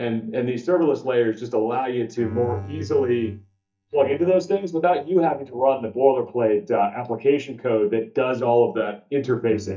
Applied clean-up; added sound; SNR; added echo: neural mask model DeepFilterNet 3.